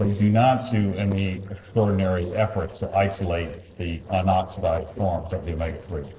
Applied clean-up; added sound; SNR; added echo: neural separator model SepFormer DNS4.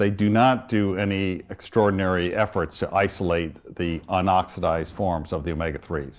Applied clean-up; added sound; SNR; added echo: none; none; none; none.